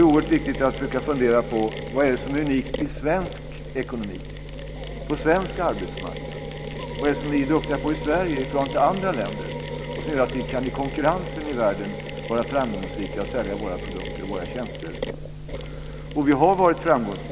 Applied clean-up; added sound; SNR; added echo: none; Mechanisms; 10 dB; none.